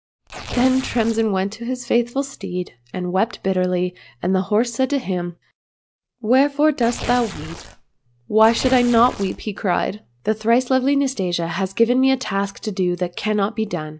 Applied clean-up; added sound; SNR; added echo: none; Tearing; 13 dB; none.